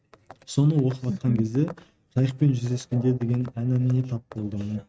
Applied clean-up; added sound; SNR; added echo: neural mask model RNNoise.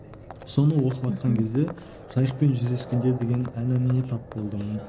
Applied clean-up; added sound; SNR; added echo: none; Livestock, farm animals, working animals; 17 dB; none.